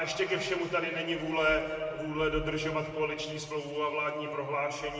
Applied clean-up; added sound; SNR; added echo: none; none; none; reverberation time 2.2 s.